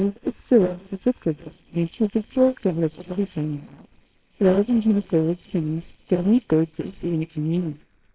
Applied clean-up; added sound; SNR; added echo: neural separator model SepFormer WHAMR!.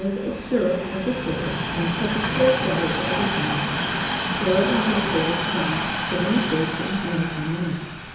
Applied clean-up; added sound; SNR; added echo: none; Train; 1 dB; reverberation time 1.0 s.